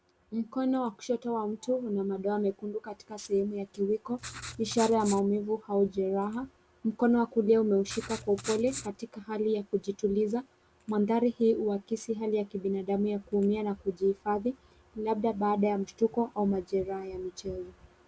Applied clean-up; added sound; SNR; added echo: none; Writing; 12 dB; none.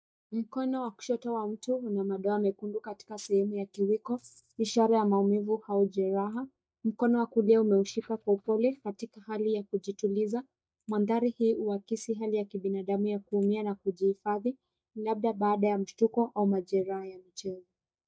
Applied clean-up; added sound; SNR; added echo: neural mask model DeepFilterNet 3.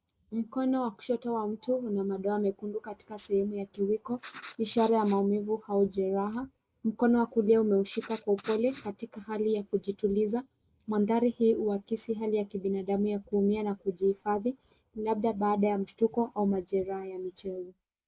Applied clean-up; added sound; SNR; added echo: neural mask model Resemble Enhance denoiser.